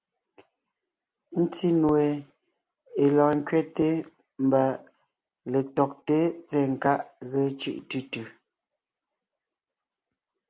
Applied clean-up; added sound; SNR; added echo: none; none; none; none.